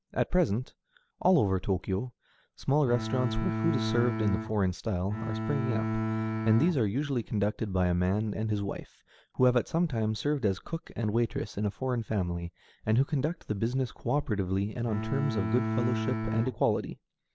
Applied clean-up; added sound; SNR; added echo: none; Bowed string instrument; 2 dB; none.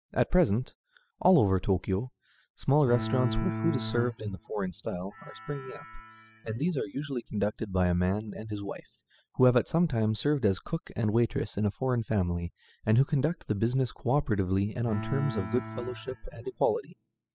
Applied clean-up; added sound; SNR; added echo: classical method spectral subtraction.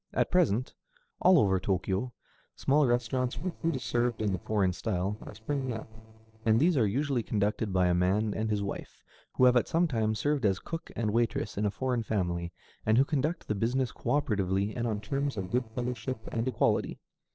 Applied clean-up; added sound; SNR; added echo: neural separator model SepFormer DNS4.